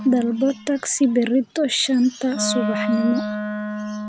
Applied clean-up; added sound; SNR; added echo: none; Wind instrument, woodwind instrument; 8 dB; none.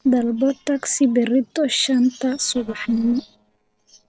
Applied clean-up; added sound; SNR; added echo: neural separator model SepFormer DNS4.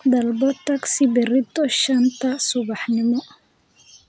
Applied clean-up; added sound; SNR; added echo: none; none; none; none.